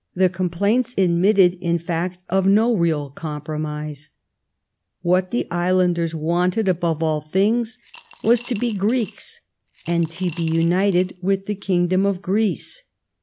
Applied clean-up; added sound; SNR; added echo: none; Coin (dropping) / Glass; 20 dB; none.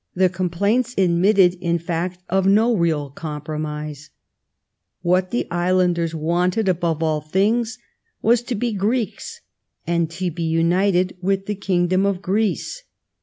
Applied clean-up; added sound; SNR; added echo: none; none; none; none.